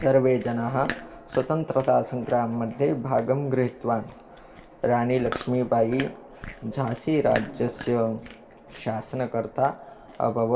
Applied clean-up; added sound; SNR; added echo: none; Chewing, mastication; 17 dB; reverberation time 0.3 s.